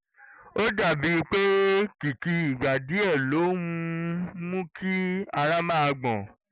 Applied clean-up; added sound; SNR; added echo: none; none; none; none.